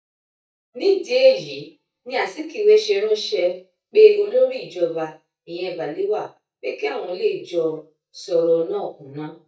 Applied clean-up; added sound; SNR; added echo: neural mask model DeepFilterNet 3.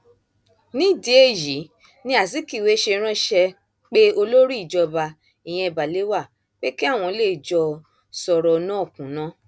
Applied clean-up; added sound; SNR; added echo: none; none; none; none.